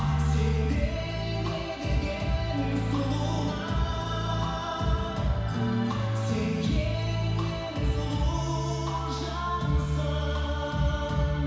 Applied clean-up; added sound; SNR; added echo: none; Wind instrument, woodwind instrument; 18 dB; reverberation time 1.1 s.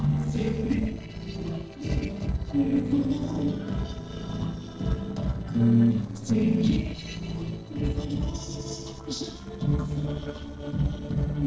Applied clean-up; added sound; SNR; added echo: neural separator model SepFormer DNS4.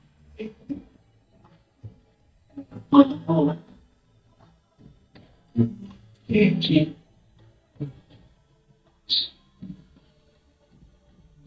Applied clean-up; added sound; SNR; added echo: neural mask model DeepFilterNet 3.